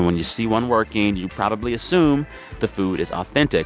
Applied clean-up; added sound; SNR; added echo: none; none; none; none.